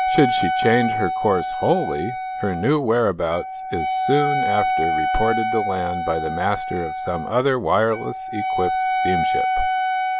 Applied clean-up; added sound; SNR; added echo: none; Wind instrument, woodwind instrument; 0 dB; none.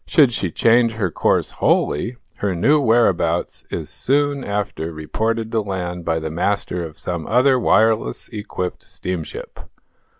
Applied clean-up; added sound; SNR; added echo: none; none; none; none.